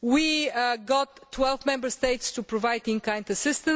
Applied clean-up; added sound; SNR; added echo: none; none; none; none.